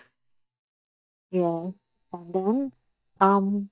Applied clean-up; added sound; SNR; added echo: neural mask model DeepFilterNet 3.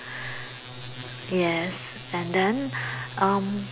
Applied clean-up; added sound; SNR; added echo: none; none; none; none.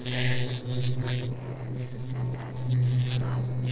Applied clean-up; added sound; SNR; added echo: neural separator model SepFormer DNS4.